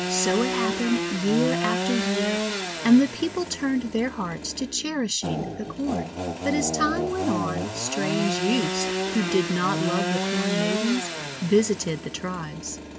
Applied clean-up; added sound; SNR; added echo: none; Sawing / Engine; 3 dB; none.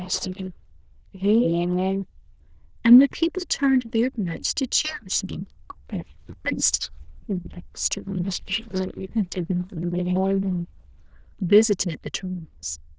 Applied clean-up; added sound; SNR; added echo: neural diffusion model UNIVERSE++.